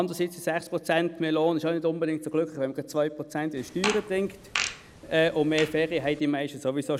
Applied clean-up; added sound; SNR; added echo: none; Fart; 8 dB; none.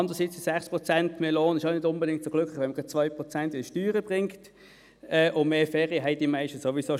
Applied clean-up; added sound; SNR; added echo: none; none; none; none.